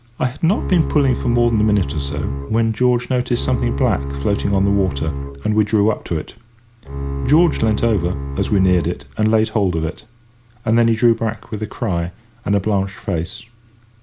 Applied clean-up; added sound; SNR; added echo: none; Bowed string instrument; 6 dB; none.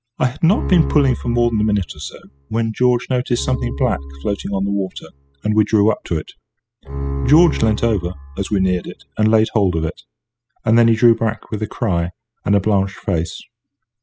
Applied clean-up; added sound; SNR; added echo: classical method spectral subtraction.